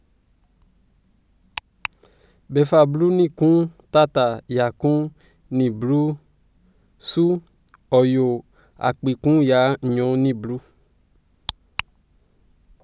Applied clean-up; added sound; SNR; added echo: none; none; none; none.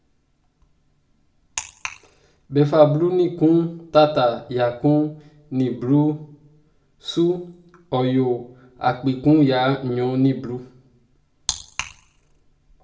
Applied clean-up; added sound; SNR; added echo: none; none; none; reverberation time 0.4 s.